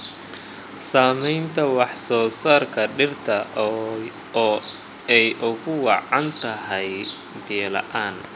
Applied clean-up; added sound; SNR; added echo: none; none; none; none.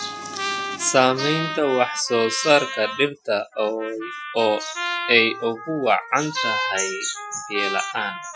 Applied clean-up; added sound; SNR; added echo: classical method Wiener filter.